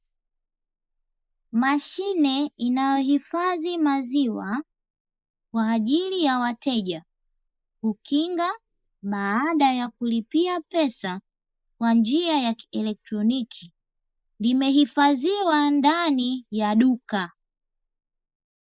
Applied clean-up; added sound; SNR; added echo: neural mask model Resemble Enhance denoiser.